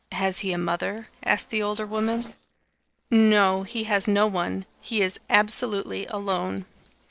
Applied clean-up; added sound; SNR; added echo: neural separator model SepFormer DNS4.